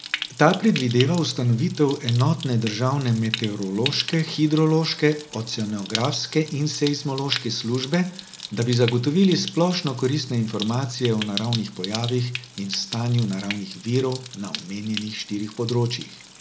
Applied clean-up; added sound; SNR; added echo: none; Stream; 11 dB; none.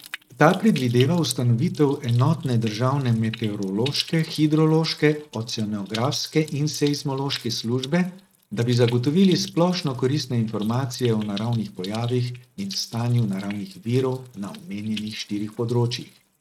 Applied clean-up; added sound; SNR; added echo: neural mask model RNNoise.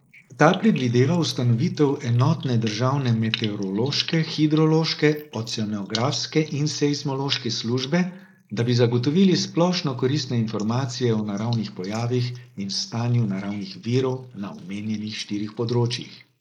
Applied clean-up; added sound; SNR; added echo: neural mask model Resemble Enhance denoiser.